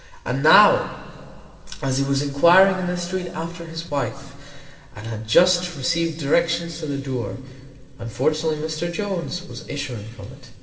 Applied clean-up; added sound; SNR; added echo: none; none; none; reverberation time 2.6 s.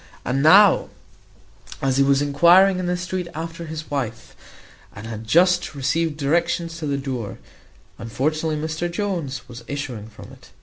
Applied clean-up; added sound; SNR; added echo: none; none; none; none.